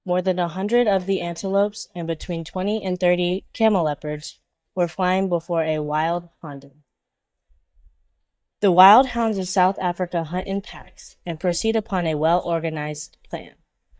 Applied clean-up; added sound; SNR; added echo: neural mask model DeepFilterNet 3.